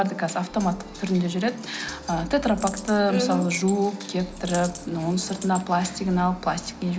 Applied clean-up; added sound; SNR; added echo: none; Coin (dropping); 16 dB; none.